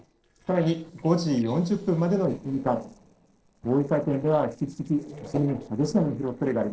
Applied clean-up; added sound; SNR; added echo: neural separator model SepFormer DNS4.